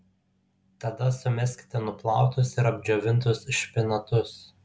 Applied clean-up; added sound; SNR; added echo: none; none; none; none.